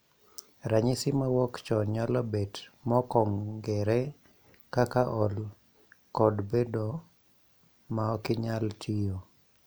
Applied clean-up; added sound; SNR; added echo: none; none; none; none.